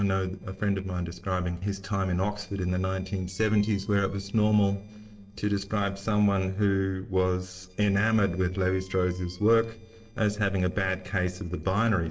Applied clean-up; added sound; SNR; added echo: neural separator model SepFormer DNS4.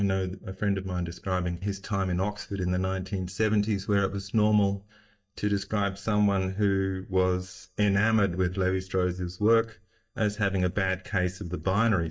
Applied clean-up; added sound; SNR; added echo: neural mask model DeepFilterNet 3.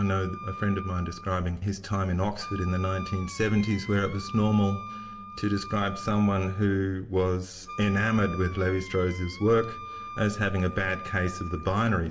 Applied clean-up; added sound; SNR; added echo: none; Wind instrument, woodwind instrument; 14 dB; reverberation time 2.2 s.